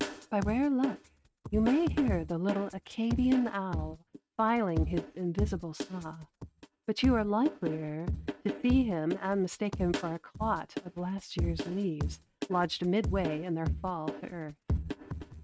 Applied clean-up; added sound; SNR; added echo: neural mask model RNNoise.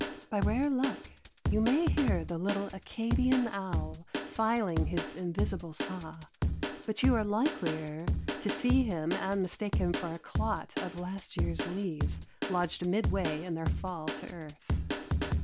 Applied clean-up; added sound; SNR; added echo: none; Drum kit; 1 dB; none.